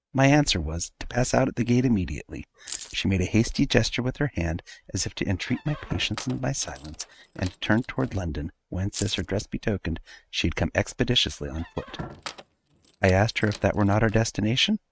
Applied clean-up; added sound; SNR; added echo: neural mask model RNNoise.